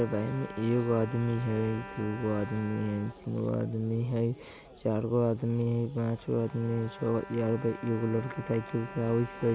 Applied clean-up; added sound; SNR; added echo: none; Bowed string instrument; 16 dB; none.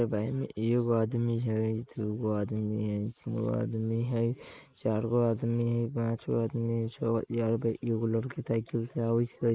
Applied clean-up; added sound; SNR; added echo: neural mask model Resemble Enhance denoiser.